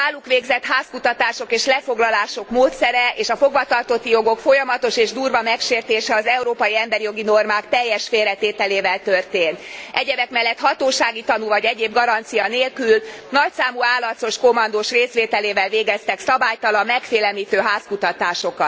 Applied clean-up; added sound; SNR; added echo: none; none; none; none.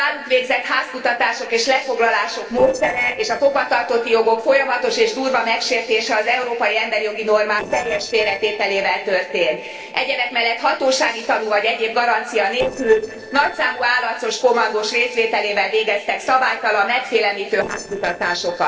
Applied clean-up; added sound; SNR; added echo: neural separator model SepFormer DNS4.